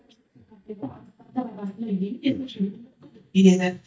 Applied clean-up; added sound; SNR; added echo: neural mask model DeepFilterNet 3.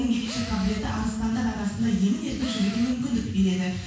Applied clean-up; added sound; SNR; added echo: none; Tools; 17 dB; reverberation time 0.6 s.